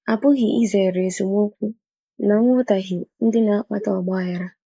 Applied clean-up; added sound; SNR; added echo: neural mask model Resemble Enhance denoiser.